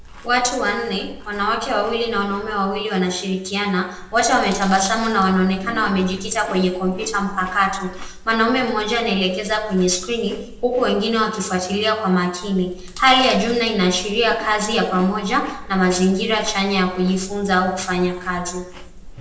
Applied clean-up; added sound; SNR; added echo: none; Chewing, mastication; 16 dB; reverberation time 0.7 s.